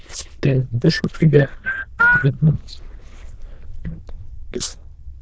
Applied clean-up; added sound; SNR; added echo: neural diffusion model UNIVERSE++.